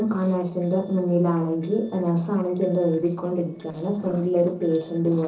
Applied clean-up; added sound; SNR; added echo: neural separator model SepFormer DNS4.